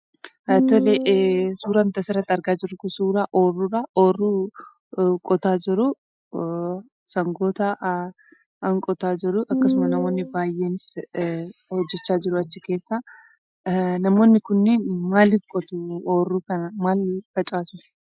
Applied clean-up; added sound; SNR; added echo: classical method Wiener filter.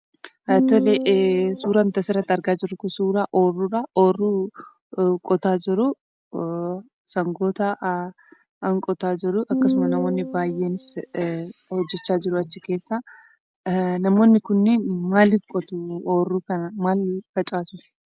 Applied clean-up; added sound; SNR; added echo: none; Piano; 3 dB; none.